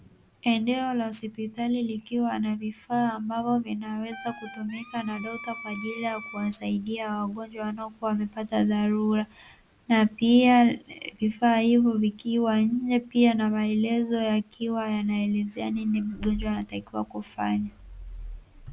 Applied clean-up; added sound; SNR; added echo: none; Wind instrument, woodwind instrument; 15 dB; none.